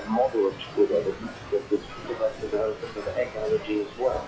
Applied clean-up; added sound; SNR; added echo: classical method WPE with log-MMSE.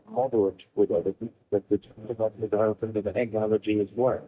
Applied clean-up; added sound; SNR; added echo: neural mask model DeepFilterNet 3.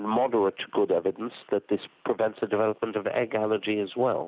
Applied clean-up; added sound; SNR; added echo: none; none; none; none.